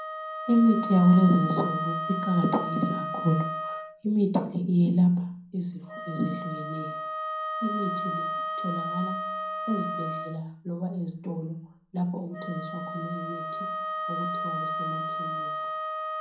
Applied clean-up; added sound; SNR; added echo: none; Wind instrument, woodwind instrument; 6 dB; reverberation time 0.6 s.